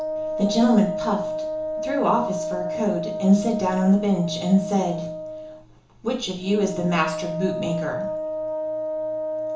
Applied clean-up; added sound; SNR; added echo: none; Wind instrument, woodwind instrument; 5 dB; reverberation time 0.8 s.